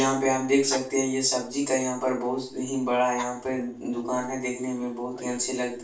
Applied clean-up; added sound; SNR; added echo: none; Dog; 20 dB; reverberation time 0.3 s.